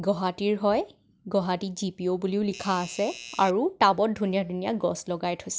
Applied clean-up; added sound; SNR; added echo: none; Doorbell; 15 dB; none.